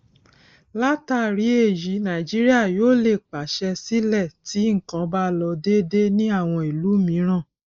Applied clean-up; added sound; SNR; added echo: neural mask model Resemble Enhance denoiser.